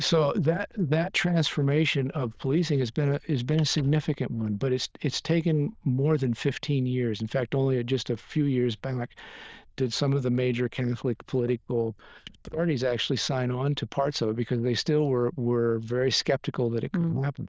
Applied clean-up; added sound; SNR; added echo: neural diffusion model UNIVERSE++.